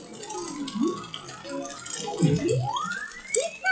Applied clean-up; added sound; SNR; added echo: classical method WPE with log-MMSE.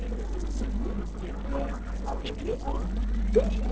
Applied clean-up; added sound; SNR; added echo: neural separator model SepFormer DNS4.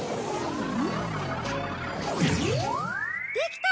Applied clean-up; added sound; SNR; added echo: none; none; none; none.